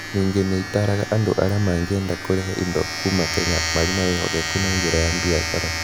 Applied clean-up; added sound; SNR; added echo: none; Domestic sounds, home sounds; 4 dB; none.